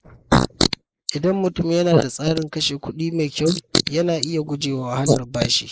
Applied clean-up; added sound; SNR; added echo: neural mask model Resemble Enhance denoiser.